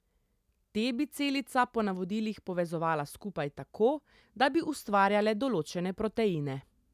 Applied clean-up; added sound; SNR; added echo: none; none; none; none.